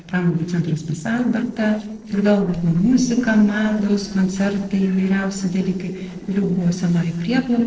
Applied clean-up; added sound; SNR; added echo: neural separator model SepFormer DNS4.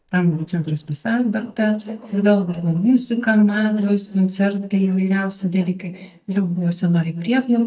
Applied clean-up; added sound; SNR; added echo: neural mask model DeepFilterNet 3.